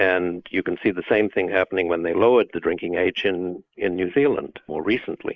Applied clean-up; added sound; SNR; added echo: neural mask model Resemble Enhance denoiser.